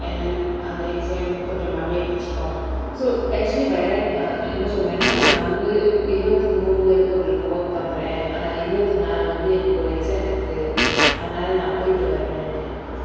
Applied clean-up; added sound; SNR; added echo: none; Fart; -2 dB; reverberation time 2.2 s.